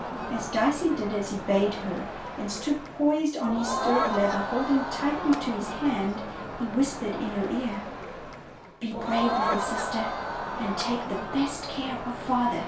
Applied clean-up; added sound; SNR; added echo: none; Crowd; 4 dB; reverberation time 0.3 s.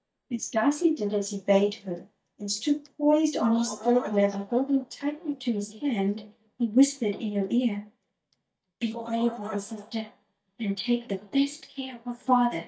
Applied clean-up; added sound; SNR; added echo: neural mask model DeepFilterNet 3.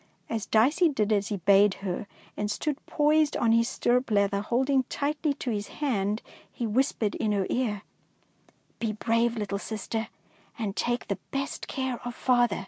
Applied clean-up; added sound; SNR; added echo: none; none; none; none.